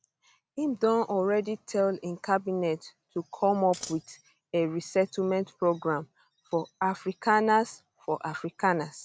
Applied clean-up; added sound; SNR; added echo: none; Scissors; 12 dB; none.